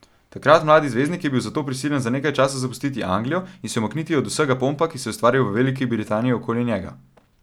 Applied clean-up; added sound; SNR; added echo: none; none; none; none.